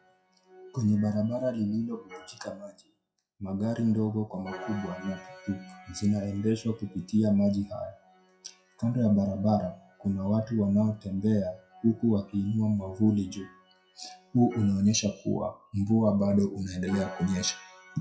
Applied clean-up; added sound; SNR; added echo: classical method WPE with log-MMSE.